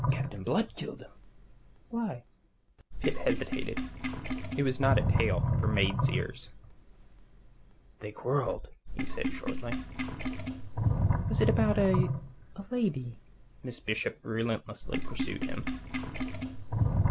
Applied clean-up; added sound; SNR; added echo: none; Sink (filling or washing); -2 dB; none.